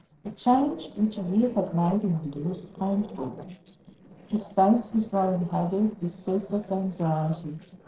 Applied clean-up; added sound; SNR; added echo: neural separator model SepFormer DNS4.